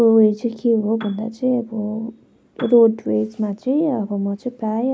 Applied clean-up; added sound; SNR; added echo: none; Piano; 19 dB; none.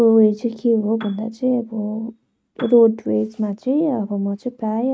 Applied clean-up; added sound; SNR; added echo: neural mask model RNNoise.